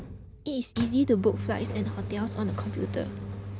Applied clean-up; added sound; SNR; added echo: none; Engine; 6 dB; none.